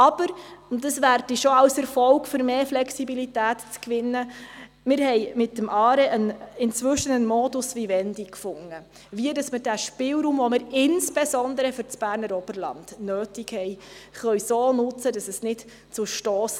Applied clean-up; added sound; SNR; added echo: none; none; none; none.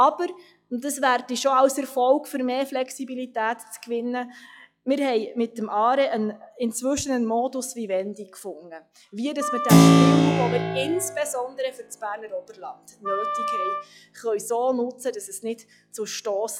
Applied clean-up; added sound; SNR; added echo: classical method log-MMSE.